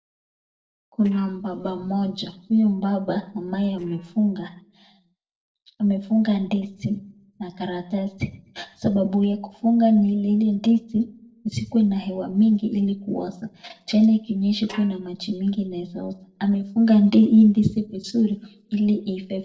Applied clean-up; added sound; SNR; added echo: neural separator model SepFormer DNS4.